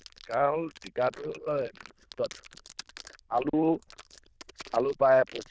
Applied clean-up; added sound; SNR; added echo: neural diffusion model UNIVERSE++.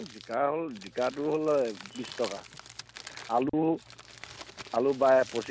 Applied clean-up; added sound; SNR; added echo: none; Crumpling, crinkling; 17 dB; none.